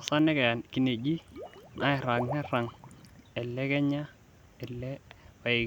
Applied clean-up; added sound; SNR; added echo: none; Water / Liquid; 14 dB; none.